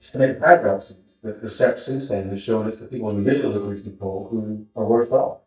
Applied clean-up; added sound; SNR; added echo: neural mask model DeepFilterNet 3.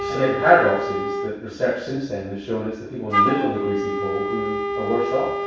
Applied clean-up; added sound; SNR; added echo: none; Wind instrument, woodwind instrument; 3 dB; reverberation time 0.7 s.